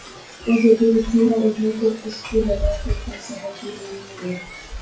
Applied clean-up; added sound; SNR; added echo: classical method WPE with log-MMSE.